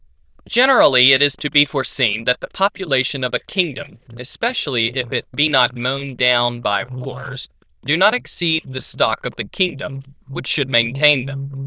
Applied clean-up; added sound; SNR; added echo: neural diffusion model UNIVERSE++.